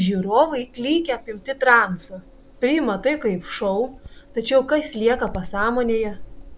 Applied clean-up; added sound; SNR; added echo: none; Cricket; 16 dB; none.